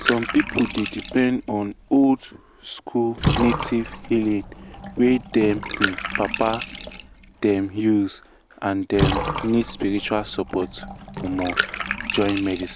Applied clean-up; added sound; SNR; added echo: none; Bathtub (filling or washing) / Water; 6 dB; none.